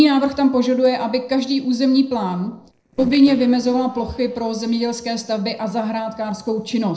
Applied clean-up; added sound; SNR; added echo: neural separator model SepFormer DNS4.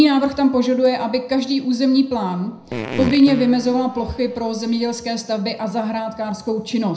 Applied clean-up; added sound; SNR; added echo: none; Fart; 11 dB; reverberation time 0.5 s.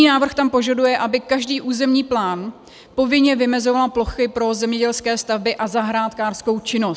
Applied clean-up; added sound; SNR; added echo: none; none; none; none.